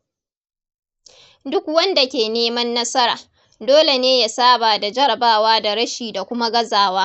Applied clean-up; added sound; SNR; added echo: neural mask model Resemble Enhance denoiser.